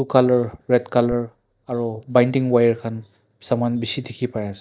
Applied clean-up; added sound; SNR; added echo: neural mask model DeepFilterNet 3.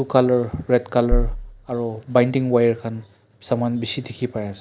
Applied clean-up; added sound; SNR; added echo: none; Bass drum; 1 dB; none.